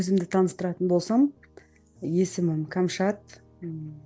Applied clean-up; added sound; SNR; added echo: none; none; none; none.